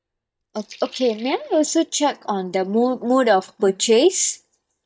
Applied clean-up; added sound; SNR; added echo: neural mask model DeepFilterNet 3.